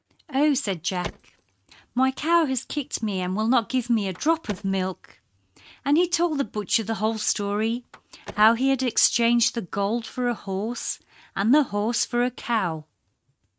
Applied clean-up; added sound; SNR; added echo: neural mask model RNNoise.